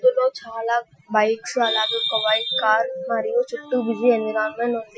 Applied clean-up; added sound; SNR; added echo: classical method Wiener filter.